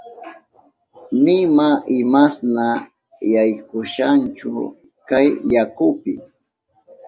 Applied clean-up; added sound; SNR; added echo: none; none; none; none.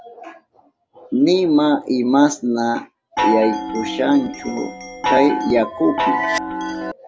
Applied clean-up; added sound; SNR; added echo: none; Chime; 3 dB; none.